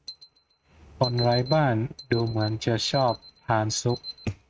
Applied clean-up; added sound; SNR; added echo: neural mask model RNNoise.